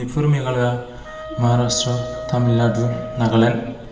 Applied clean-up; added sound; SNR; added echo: none; Wind instrument, woodwind instrument; 12 dB; reverberation time 1.2 s.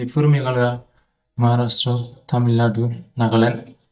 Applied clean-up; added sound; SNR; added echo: neural mask model DeepFilterNet 3.